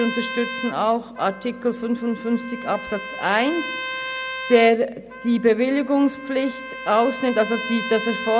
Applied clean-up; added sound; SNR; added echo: none; Trumpet; 10 dB; none.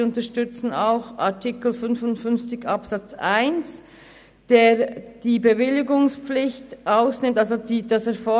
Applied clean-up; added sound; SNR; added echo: none; none; none; none.